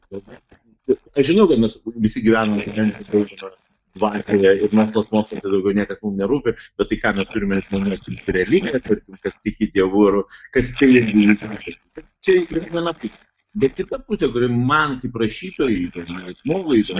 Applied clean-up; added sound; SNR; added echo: neural mask model DeepFilterNet 3.